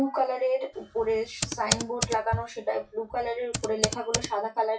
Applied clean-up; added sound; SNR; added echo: classical method WPE with log-MMSE.